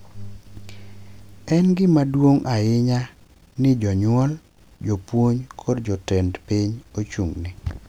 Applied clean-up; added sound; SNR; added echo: none; none; none; none.